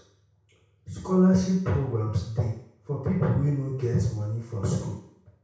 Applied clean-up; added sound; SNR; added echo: none; none; none; reverberation time 0.6 s.